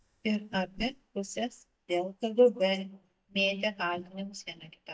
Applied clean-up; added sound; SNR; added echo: neural mask model DeepFilterNet 3.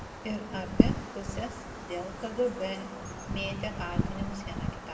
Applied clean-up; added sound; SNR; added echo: none; Wind; -4 dB; reverberation time 1.4 s.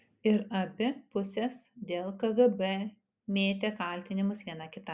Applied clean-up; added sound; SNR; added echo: none; none; none; none.